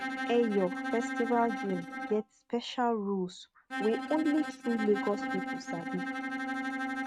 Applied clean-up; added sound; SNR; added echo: neural mask model RNNoise.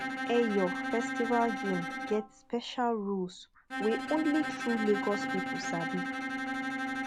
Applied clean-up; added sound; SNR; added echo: none; Bowed string instrument; 3 dB; none.